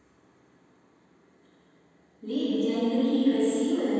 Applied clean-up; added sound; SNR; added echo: none; none; none; reverberation time 2.1 s.